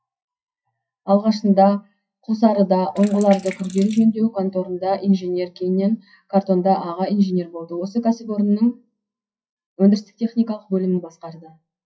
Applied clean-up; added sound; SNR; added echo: classical method WPE with log-MMSE.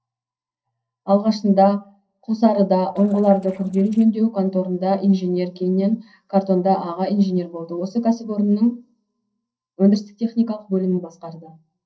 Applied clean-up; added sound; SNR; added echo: neural separator model SepFormer DNS4.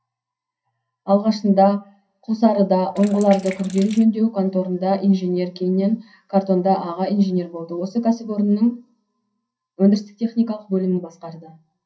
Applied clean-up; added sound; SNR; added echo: none; Sink (filling or washing); 18 dB; reverberation time 0.3 s.